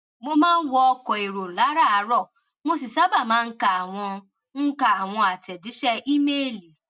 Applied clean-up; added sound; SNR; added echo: none; none; none; none.